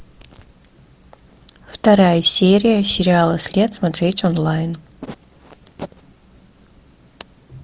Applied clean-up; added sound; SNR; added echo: none; none; none; none.